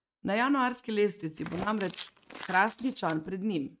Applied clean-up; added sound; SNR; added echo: neural mask model RNNoise.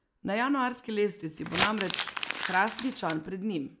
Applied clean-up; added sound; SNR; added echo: none; Crumpling, crinkling; 4 dB; none.